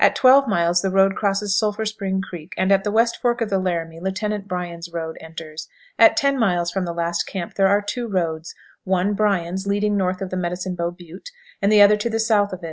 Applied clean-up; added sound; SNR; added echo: none; none; none; none.